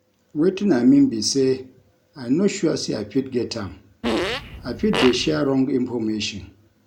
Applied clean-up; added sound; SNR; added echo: none; Fart; 5 dB; none.